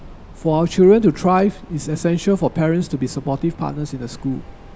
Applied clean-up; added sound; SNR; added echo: none; Train; 18 dB; none.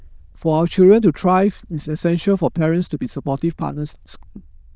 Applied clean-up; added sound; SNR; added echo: neural diffusion model UNIVERSE++.